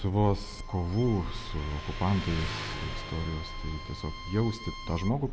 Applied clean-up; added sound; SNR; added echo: none; Bowed string instrument + Motorcycle; 11 dB; none.